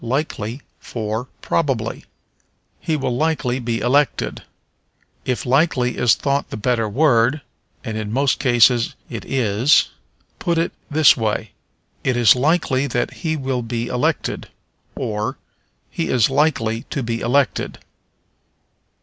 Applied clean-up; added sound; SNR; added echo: none; none; none; none.